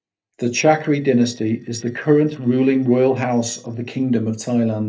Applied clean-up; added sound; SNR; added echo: neural separator model SepFormer DNS4.